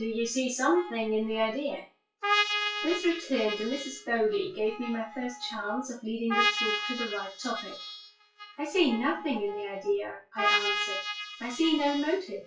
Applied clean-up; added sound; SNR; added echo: classical method WPE with log-MMSE.